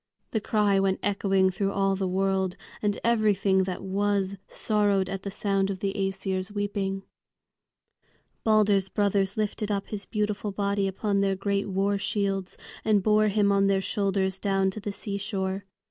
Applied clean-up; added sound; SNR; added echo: none; none; none; none.